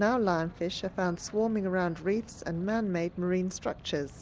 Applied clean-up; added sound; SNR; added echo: none; none; none; none.